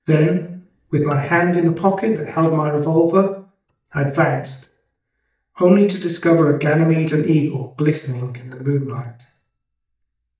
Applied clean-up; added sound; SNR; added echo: neural mask model DeepFilterNet 3.